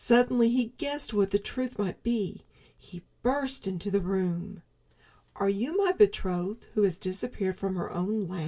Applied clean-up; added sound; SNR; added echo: none; none; none; none.